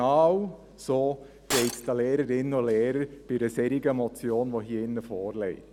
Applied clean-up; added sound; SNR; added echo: none; Shatter; 8 dB; none.